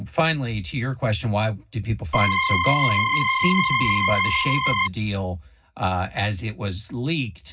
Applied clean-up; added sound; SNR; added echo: none; Organ; -3 dB; reverberation time 0.4 s.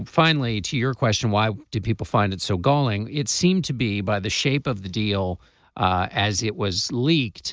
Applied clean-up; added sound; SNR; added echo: none; none; none; none.